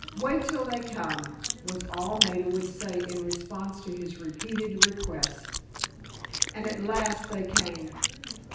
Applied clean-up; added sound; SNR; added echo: none; Chewing, mastication; 0 dB; reverberation time 0.9 s.